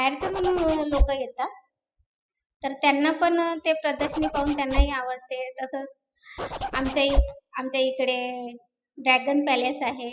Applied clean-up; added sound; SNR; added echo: classical method spectral subtraction.